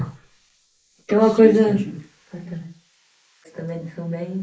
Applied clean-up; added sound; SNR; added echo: neural mask model Resemble Enhance denoiser.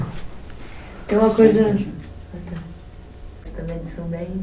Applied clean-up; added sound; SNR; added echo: none; none; none; none.